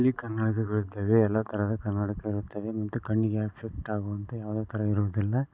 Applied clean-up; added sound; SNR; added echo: none; none; none; none.